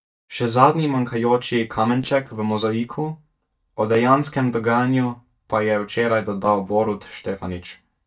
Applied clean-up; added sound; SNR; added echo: neural mask model DeepFilterNet 3.